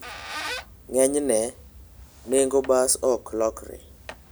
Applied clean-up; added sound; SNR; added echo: none; Squeak; 15 dB; none.